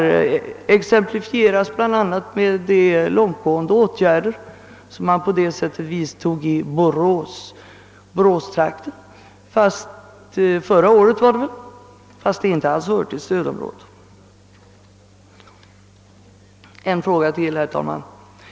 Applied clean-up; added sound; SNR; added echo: none; none; none; none.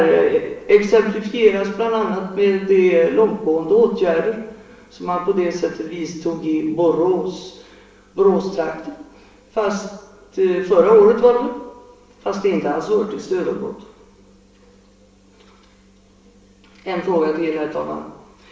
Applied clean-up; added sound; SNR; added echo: none; none; none; reverberation time 0.7 s.